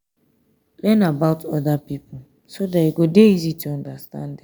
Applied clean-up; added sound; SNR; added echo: none; none; none; none.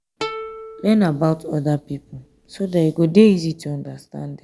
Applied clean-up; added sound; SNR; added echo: none; Plucked string instrument; 16 dB; none.